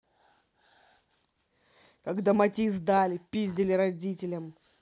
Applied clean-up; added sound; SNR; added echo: none; none; none; none.